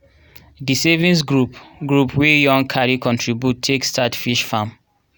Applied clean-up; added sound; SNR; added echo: none; none; none; none.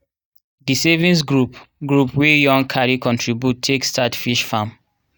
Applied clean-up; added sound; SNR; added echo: neural mask model DeepFilterNet 3.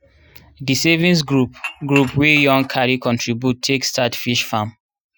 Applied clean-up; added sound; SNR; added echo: classical method Wiener filter.